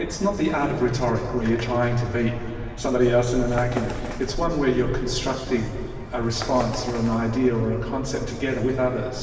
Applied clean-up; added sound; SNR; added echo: none; Bird; 15 dB; reverberation time 2.4 s.